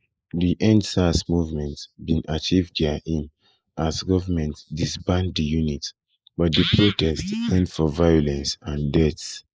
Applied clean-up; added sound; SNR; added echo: neural mask model Resemble Enhance denoiser.